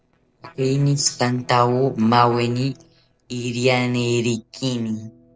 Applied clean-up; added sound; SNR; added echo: neural separator model SepFormer DNS4.